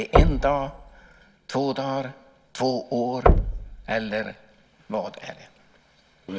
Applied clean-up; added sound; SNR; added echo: none; Knock; -2 dB; none.